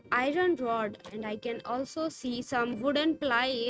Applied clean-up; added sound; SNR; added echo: neural mask model RNNoise.